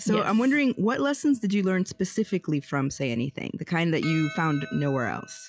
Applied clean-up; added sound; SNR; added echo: classical method log-MMSE.